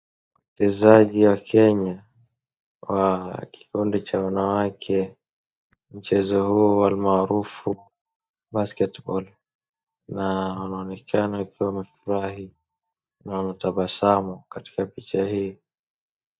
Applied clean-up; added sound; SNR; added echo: neural mask model DeepFilterNet 3.